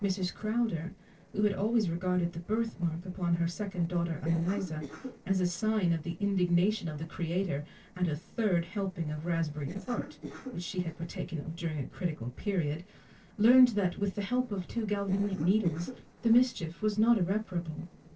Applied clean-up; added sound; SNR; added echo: neural separator model SepFormer DNS4.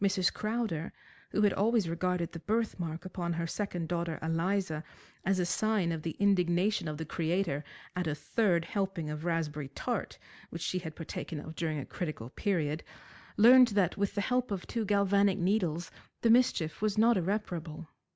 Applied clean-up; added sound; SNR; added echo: none; none; none; none.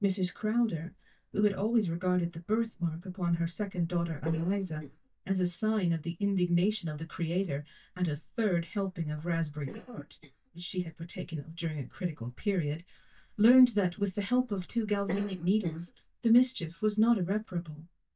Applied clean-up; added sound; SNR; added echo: neural mask model DeepFilterNet 3.